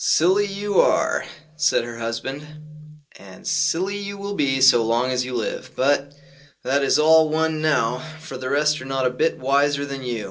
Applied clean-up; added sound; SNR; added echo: none; none; none; reverberation time 0.2 s.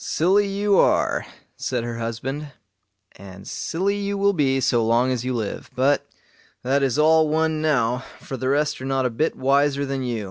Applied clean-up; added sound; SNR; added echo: none; none; none; none.